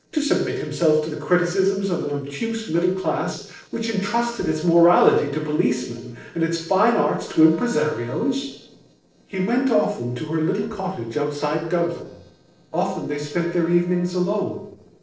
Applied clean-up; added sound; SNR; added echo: neural separator model SepFormer DNS4.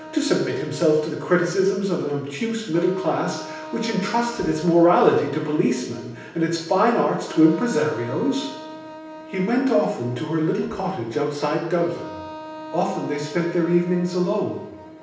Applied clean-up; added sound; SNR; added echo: none; Wind instrument, woodwind instrument; 16 dB; reverberation time 0.9 s.